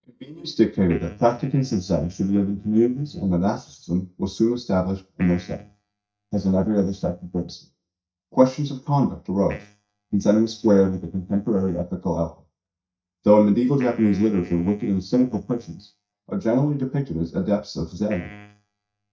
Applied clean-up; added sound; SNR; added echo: neural mask model DeepFilterNet 3.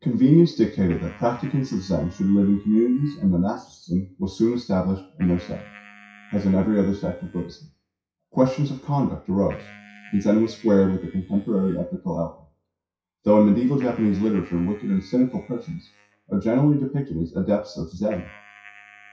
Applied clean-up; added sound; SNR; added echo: classical method WPE with log-MMSE.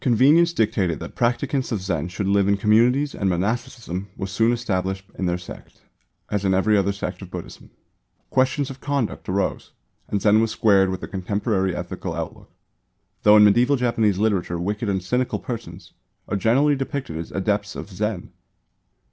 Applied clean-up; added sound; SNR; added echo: none; none; none; none.